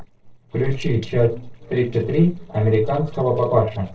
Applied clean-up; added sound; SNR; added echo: neural separator model SepFormer DNS4.